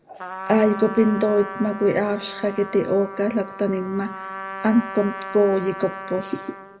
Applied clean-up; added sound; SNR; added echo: none; Trumpet; 12 dB; reverberation time 1.2 s.